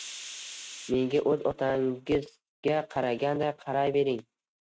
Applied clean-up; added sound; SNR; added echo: neural mask model RNNoise.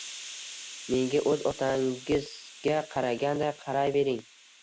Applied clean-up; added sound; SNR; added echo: none; Hiss; 16 dB; none.